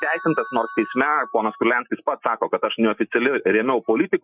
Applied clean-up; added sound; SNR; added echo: classical method Wiener filter.